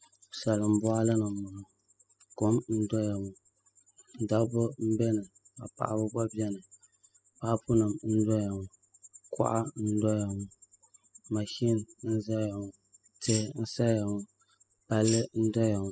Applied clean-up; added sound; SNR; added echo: classical method spectral subtraction.